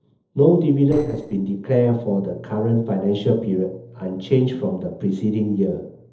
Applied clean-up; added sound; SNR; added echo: neural separator model SepFormer DNS4.